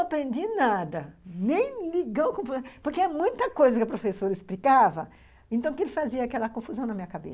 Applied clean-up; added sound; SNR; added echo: none; none; none; none.